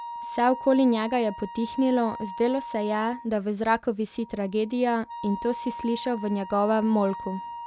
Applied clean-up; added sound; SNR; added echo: none; Wind instrument, woodwind instrument; 13 dB; none.